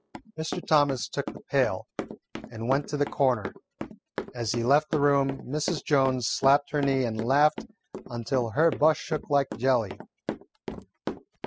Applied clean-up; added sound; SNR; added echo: classical method spectral subtraction.